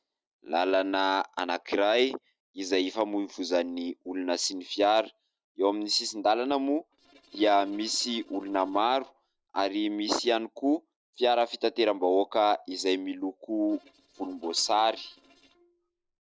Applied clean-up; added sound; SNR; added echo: neural separator model SepFormer DNS4.